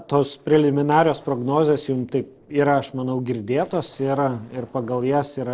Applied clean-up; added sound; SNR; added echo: neural separator model SepFormer DNS4.